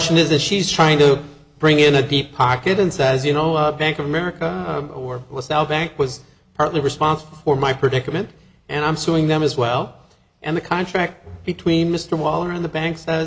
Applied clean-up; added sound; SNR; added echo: none; none; none; none.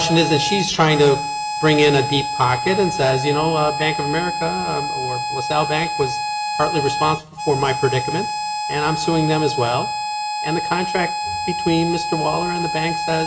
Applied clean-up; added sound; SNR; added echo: none; Harmonica; 4 dB; none.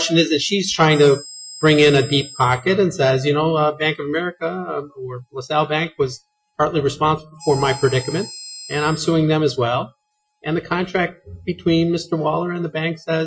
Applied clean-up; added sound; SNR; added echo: classical method Wiener filter.